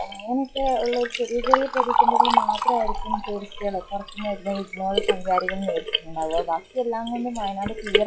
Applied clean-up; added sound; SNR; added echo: classical method log-MMSE.